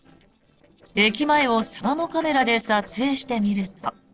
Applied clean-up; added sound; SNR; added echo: neural separator model SepFormer DNS4.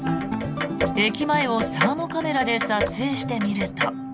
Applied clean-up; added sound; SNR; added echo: none; Wind instrument, woodwind instrument + Clock; 3 dB; none.